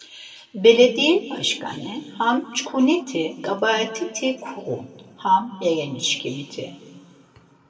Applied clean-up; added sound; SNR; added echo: none; none; none; reverberation time 2.0 s.